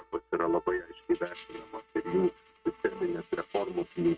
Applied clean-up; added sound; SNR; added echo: neural mask model RNNoise.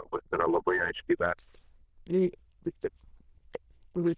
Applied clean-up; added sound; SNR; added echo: neural diffusion model UNIVERSE++.